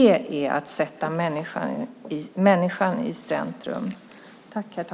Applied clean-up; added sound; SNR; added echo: none; none; none; none.